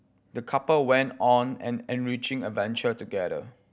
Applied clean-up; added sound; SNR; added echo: none; none; none; none.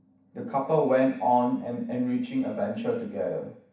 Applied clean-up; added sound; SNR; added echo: none; none; none; reverberation time 0.7 s.